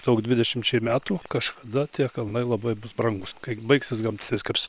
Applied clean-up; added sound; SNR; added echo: neural separator model SepFormer WHAM!.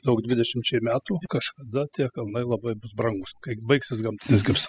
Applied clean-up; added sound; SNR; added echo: classical method spectral subtraction.